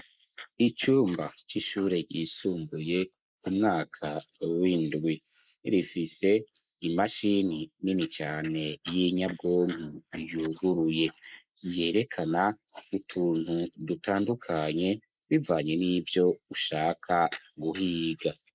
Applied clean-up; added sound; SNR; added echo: neural mask model Resemble Enhance denoiser.